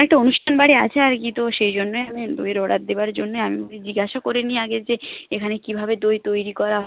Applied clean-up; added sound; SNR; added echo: none; none; none; none.